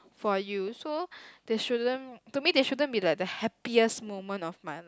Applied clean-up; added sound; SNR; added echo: none; none; none; none.